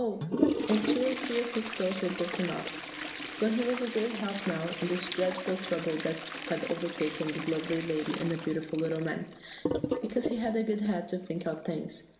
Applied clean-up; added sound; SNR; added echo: none; Toilet flush; 4 dB; reverberation time 0.9 s.